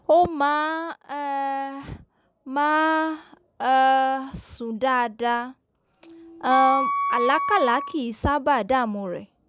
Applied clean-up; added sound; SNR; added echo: none; Wind instrument, woodwind instrument; 3 dB; none.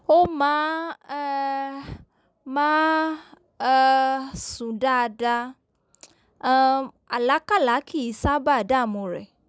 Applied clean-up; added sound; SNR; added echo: none; none; none; none.